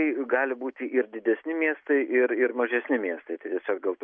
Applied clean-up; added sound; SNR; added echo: none; none; none; none.